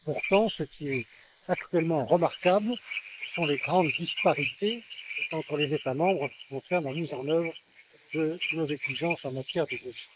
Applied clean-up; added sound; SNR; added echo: neural mask model Resemble Enhance denoiser.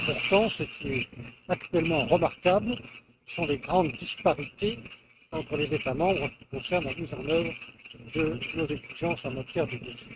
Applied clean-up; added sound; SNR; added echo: neural mask model RNNoise.